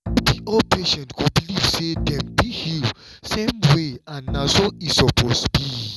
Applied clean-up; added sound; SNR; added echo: none; Bowed string instrument; 12 dB; none.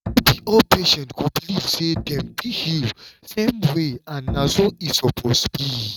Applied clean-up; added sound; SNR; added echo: neural mask model RNNoise.